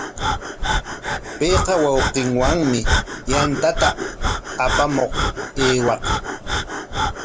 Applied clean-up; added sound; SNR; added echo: none; Breathing; 1 dB; none.